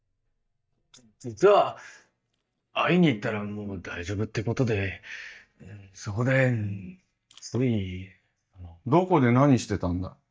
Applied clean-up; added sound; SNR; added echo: neural mask model DeepFilterNet 3.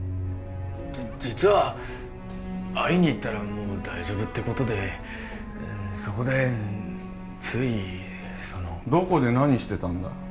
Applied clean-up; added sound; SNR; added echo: none; none; none; none.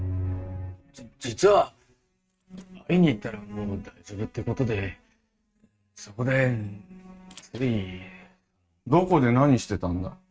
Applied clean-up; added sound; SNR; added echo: neural mask model RNNoise.